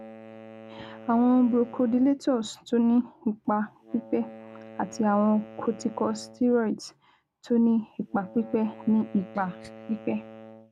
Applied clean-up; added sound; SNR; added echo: none; Wind instrument, woodwind instrument; 19 dB; none.